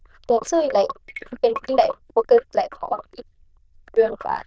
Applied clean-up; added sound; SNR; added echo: neural diffusion model UNIVERSE++.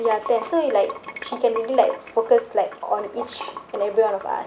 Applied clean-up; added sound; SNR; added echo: none; Sink (filling or washing) / Water; 15 dB; none.